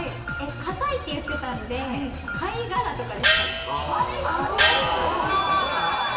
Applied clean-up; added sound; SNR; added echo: none; Gong; -1 dB; reverberation time 2.3 s.